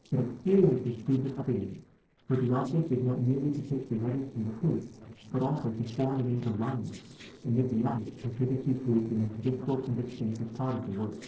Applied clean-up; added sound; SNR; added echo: neural separator model SepFormer DNS4.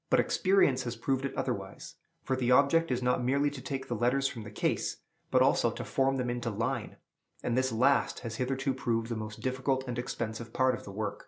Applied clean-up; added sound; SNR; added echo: none; none; none; none.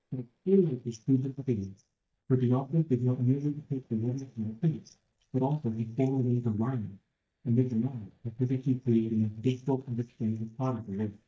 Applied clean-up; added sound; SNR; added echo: neural mask model DeepFilterNet 3.